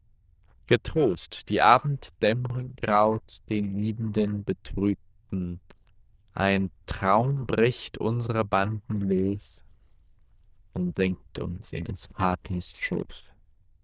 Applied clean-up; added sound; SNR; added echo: neural diffusion model UNIVERSE++.